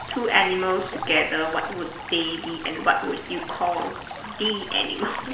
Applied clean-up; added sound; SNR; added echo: none; Stream; 11 dB; reverberation time 1.2 s.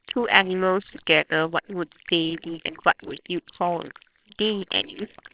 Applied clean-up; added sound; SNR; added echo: neural separator model SepFormer WHAMR!.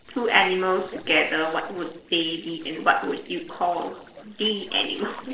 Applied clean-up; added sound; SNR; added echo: neural separator model SepFormer DNS4.